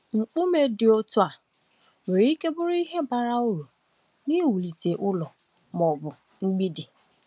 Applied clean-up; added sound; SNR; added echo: none; none; none; none.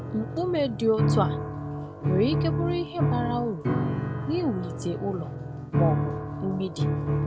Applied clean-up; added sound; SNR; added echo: none; Piano; -2 dB; none.